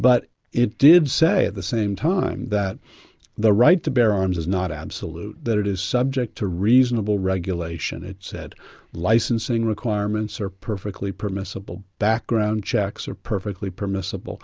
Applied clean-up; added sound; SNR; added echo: none; none; none; none.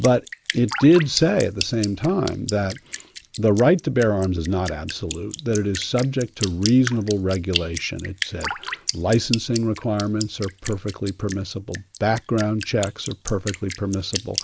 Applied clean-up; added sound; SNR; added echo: none; Drip; 11 dB; none.